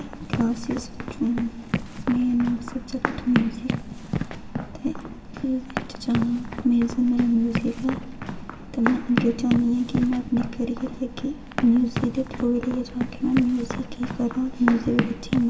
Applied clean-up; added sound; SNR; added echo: none; Run; 7 dB; reverberation time 1.8 s.